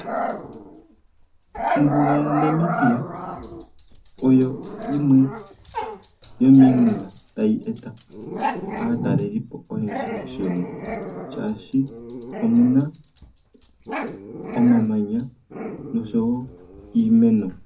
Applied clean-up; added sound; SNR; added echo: none; Growling; 9 dB; reverberation time 0.3 s.